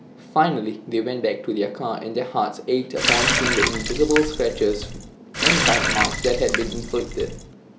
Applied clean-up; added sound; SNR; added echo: none; Water tap, faucet; 0 dB; none.